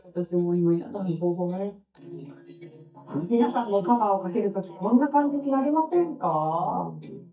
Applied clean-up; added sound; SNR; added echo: neural mask model DeepFilterNet 3.